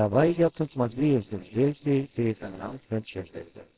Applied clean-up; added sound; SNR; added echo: neural separator model SepFormer WHAMR!.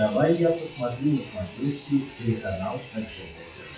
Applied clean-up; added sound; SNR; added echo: classical method WPE with log-MMSE.